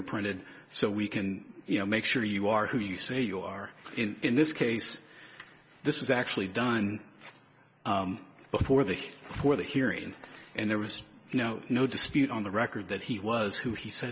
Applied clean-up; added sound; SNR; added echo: none; none; none; none.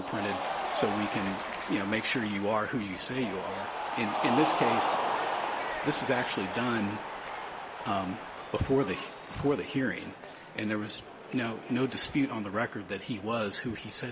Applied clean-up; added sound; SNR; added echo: none; Cheering; 3 dB; none.